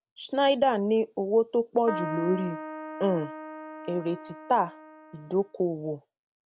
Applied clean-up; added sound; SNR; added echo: none; Keyboard (musical); 10 dB; none.